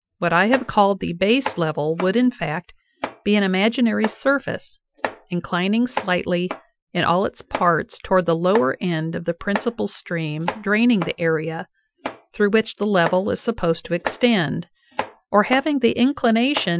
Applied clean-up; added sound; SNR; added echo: classical method Wiener filter.